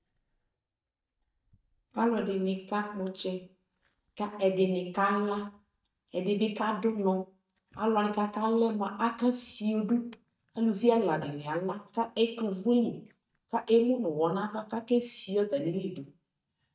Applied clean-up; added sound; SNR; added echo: neural mask model DeepFilterNet 3.